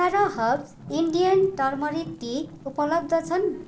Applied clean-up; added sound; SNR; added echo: none; Fire; 18 dB; none.